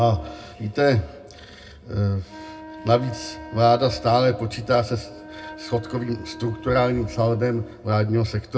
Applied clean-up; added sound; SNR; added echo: none; Wind instrument, woodwind instrument; 18 dB; reverberation time 0.2 s.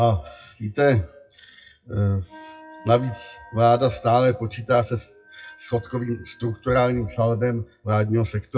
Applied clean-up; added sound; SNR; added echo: classical method WPE with log-MMSE.